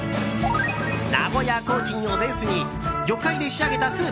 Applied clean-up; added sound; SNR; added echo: none; none; none; none.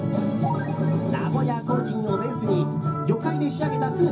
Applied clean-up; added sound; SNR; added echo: none; none; none; reverberation time 0.4 s.